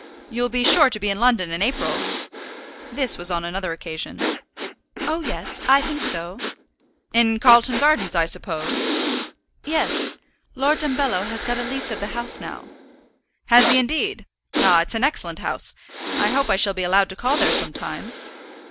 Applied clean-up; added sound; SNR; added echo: none; Breathing; 6 dB; none.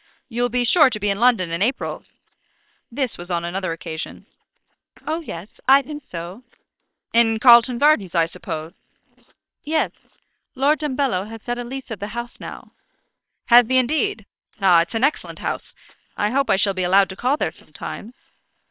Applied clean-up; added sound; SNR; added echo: neural separator model SepFormer WHAM!.